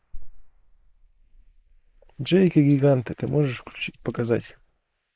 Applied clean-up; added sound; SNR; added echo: neural mask model Resemble Enhance denoiser.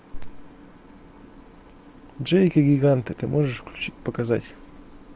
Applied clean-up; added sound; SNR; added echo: none; none; none; none.